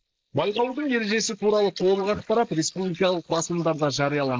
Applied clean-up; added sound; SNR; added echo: neural mask model Resemble Enhance denoiser.